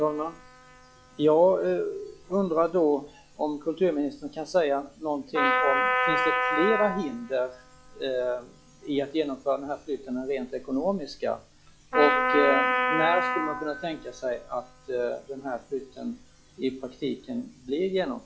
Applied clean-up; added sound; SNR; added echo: classical method log-MMSE.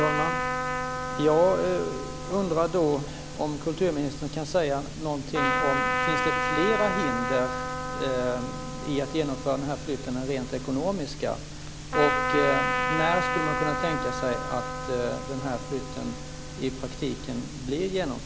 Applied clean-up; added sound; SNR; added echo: none; Trumpet; 3 dB; none.